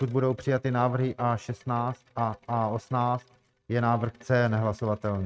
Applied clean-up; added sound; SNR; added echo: neural mask model RNNoise.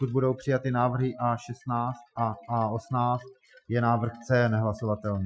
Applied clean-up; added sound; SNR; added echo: classical method Wiener filter.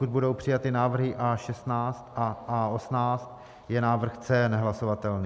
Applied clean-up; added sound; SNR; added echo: none; none; none; none.